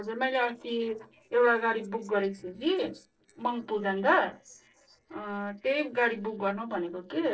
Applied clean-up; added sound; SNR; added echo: neural separator model SepFormer DNS4.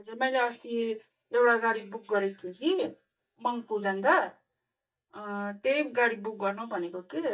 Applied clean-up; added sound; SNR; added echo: neural mask model DeepFilterNet 3.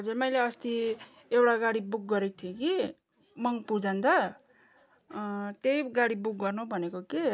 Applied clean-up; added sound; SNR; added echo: none; none; none; none.